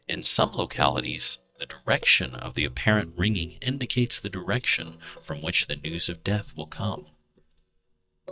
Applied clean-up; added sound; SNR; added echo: neural mask model DeepFilterNet 3.